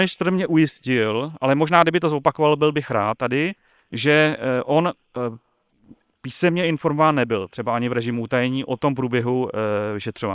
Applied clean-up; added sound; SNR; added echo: neural separator model SepFormer WHAM!.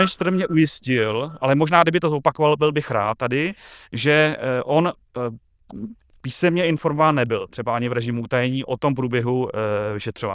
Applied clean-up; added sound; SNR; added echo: neural diffusion model UNIVERSE++.